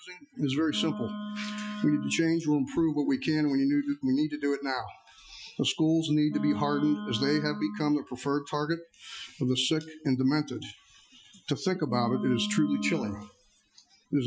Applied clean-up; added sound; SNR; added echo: classical method Wiener filter.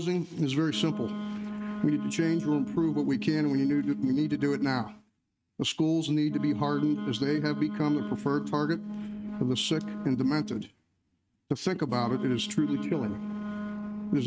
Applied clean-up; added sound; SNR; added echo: neural mask model RNNoise.